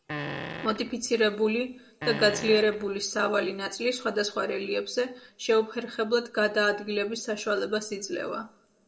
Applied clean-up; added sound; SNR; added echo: none; Fart; 9 dB; reverberation time 0.6 s.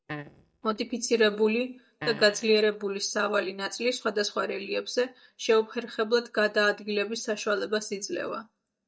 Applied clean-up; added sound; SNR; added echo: neural mask model DeepFilterNet 3.